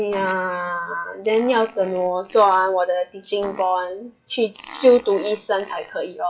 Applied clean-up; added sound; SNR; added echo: classical method WPE with log-MMSE.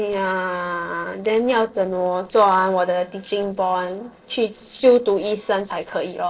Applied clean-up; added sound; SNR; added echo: neural separator model SepFormer DNS4.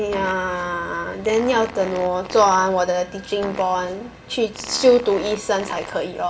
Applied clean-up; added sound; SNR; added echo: none; Fart; 16 dB; reverberation time 0.3 s.